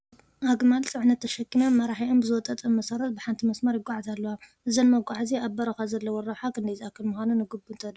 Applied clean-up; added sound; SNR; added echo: none; none; none; none.